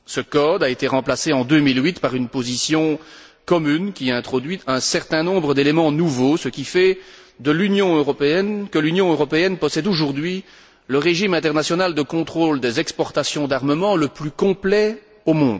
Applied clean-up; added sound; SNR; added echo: none; none; none; none.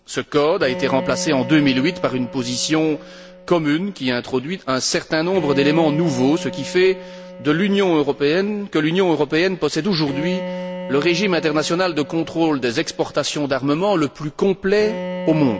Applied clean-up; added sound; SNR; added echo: none; Bowed string instrument; 13 dB; none.